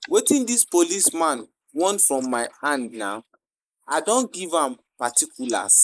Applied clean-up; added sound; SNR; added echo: neural mask model Resemble Enhance denoiser.